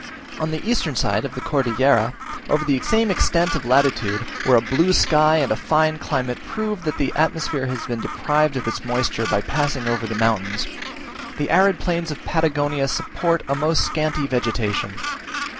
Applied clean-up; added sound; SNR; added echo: none; Gull, seagull; 10 dB; none.